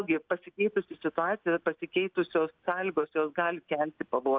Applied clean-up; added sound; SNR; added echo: none; none; none; none.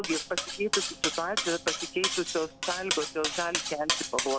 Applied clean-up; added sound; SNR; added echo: none; Cutlery, silverware; 1 dB; none.